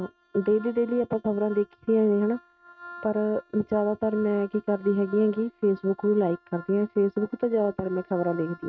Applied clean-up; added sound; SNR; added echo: neural mask model RNNoise.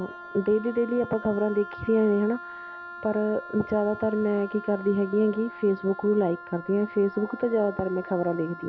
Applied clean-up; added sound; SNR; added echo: none; Wind instrument, woodwind instrument; 15 dB; none.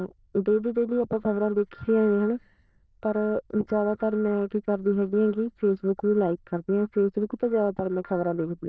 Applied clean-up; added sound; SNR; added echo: neural diffusion model UNIVERSE++.